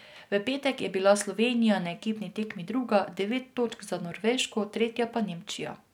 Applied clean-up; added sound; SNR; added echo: none; none; none; none.